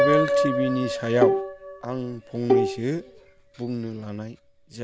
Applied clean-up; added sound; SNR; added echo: none; Piano + Bowed string instrument; -2 dB; none.